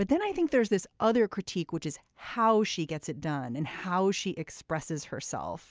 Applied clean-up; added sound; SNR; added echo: none; none; none; none.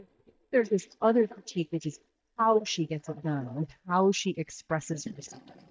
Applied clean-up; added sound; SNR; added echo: neural mask model DeepFilterNet 3.